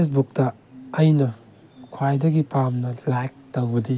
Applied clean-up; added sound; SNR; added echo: none; none; none; none.